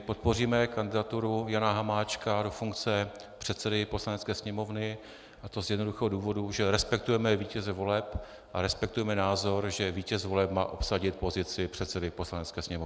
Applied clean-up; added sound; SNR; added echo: none; none; none; none.